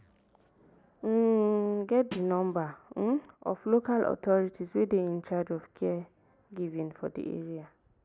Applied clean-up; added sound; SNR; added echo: none; Snare drum; 13 dB; none.